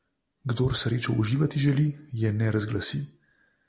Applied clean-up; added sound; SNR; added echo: none; none; none; none.